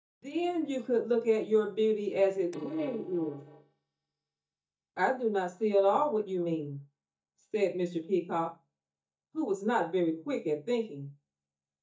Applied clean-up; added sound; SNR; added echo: neural mask model DeepFilterNet 3.